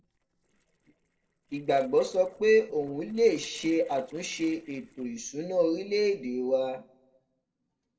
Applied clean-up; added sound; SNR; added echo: neural separator model SepFormer DNS4.